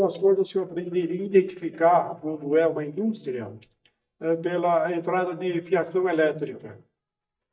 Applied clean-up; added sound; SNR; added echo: neural mask model DeepFilterNet 3.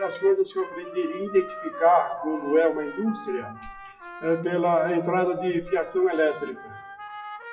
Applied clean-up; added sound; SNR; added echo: classical method WPE with log-MMSE.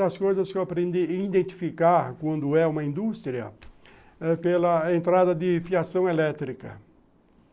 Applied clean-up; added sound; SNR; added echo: none; none; none; none.